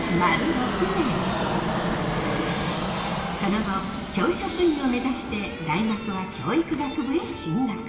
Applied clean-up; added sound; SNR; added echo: none; Fixed-wing aircraft, airplane; 2 dB; reverberation time 2.1 s.